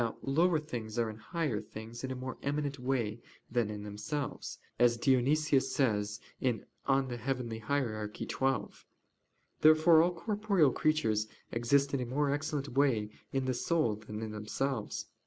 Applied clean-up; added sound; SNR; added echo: none; none; none; none.